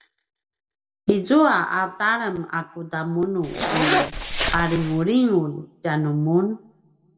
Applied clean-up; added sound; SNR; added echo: none; Zipper (clothing); 2 dB; reverberation time 0.6 s.